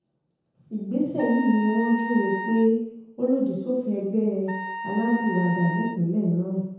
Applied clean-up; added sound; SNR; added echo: none; Wind instrument, woodwind instrument; 9 dB; reverberation time 0.9 s.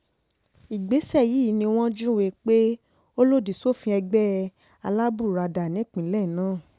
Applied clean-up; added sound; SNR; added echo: none; none; none; none.